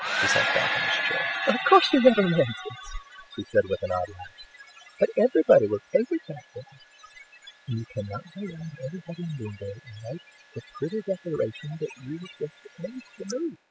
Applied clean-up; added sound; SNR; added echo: classical method spectral subtraction.